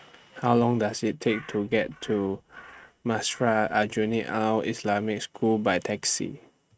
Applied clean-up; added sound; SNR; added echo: neural mask model RNNoise.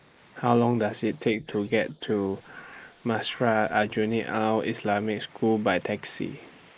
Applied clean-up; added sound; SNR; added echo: neural mask model Resemble Enhance denoiser.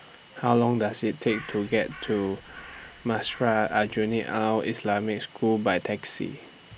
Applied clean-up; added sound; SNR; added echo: none; Crow; 19 dB; none.